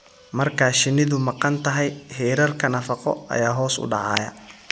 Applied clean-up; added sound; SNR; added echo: none; none; none; none.